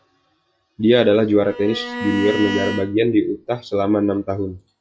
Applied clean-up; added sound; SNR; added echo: classical method log-MMSE.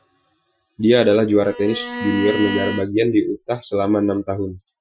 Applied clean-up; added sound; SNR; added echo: classical method Wiener filter.